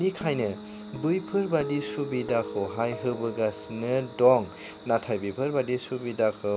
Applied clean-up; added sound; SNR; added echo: none; Guitar; 13 dB; none.